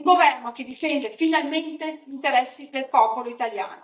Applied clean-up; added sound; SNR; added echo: neural mask model DeepFilterNet 3.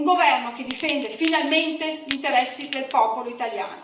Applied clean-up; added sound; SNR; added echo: none; Crackle / Crushing; 11 dB; reverberation time 0.6 s.